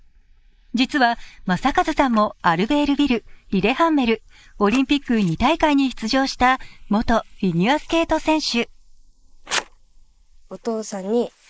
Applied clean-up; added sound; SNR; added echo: neural mask model Resemble Enhance denoiser.